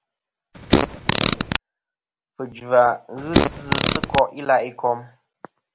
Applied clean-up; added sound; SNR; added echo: none; Fart; -4 dB; none.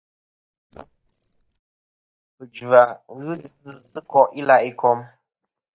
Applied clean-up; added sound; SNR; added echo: neural mask model DeepFilterNet 3.